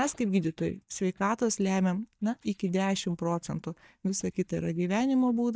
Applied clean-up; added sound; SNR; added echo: neural mask model DeepFilterNet 3.